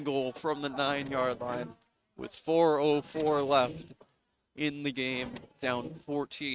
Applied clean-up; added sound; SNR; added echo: neural mask model RNNoise.